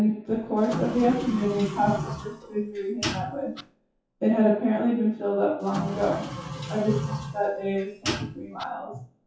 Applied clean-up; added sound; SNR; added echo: classical method WPE with log-MMSE.